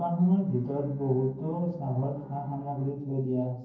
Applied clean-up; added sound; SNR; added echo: neural separator model SepFormer DNS4.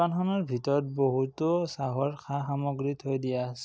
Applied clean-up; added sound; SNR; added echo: none; none; none; none.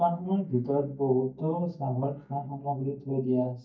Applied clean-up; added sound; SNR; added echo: neural mask model DeepFilterNet 3.